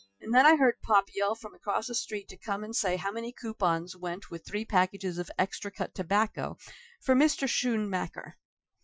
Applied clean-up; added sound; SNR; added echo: classical method Wiener filter.